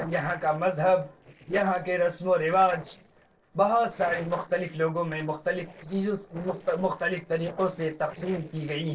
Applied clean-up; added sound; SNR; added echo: neural separator model SepFormer DNS4.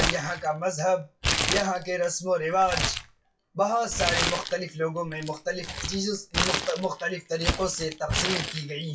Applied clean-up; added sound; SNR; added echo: classical method WPE with log-MMSE.